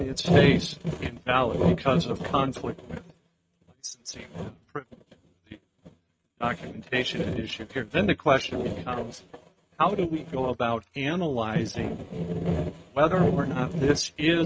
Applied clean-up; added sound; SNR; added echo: neural mask model RNNoise.